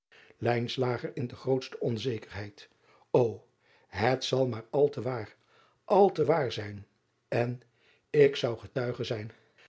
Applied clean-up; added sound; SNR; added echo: none; none; none; none.